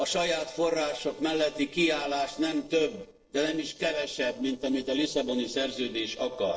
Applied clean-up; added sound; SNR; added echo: neural separator model SepFormer DNS4.